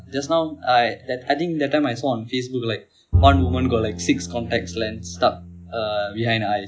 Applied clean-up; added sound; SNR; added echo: none; Bowed string instrument; 6 dB; none.